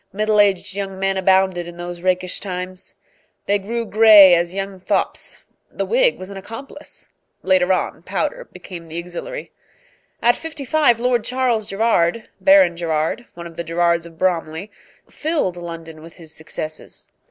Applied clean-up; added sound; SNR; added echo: none; none; none; none.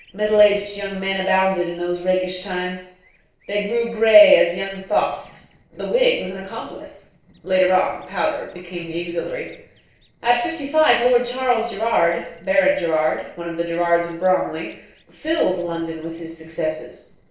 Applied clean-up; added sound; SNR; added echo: neural separator model SepFormer DNS4.